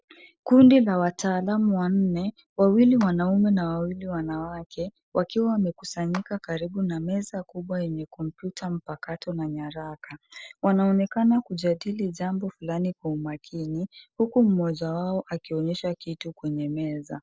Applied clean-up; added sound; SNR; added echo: neural separator model SepFormer DNS4.